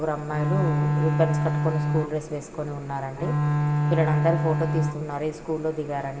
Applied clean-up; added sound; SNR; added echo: none; Bowed string instrument; -4 dB; reverberation time 1.9 s.